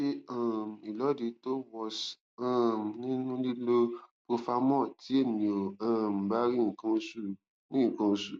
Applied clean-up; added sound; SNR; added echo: none; none; none; none.